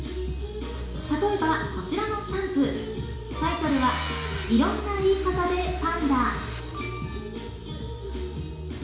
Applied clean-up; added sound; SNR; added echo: none; Tools; 7 dB; reverberation time 0.7 s.